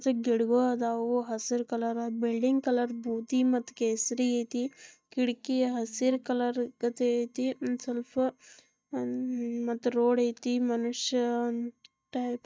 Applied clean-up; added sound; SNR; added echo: neural mask model DeepFilterNet 3.